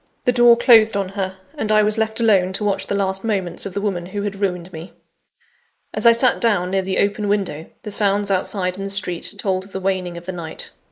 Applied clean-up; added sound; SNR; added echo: neural mask model Resemble Enhance denoiser.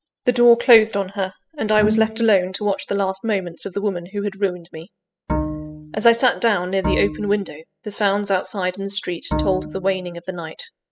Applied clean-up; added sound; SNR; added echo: classical method spectral subtraction.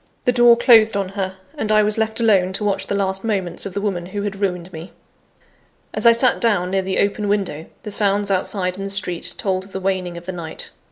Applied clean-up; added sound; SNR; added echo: none; none; none; none.